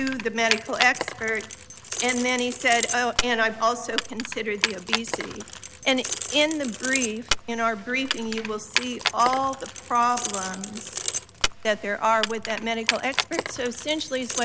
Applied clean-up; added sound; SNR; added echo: none; Keys jangling; 5 dB; none.